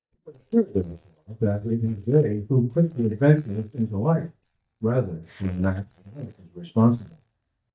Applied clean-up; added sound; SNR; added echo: neural mask model DeepFilterNet 3.